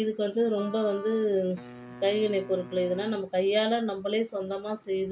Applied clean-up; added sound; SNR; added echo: none; Wind instrument, woodwind instrument + Wind instrument, woodwind instrument; 18 dB; none.